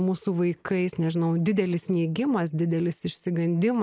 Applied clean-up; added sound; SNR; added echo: none; none; none; none.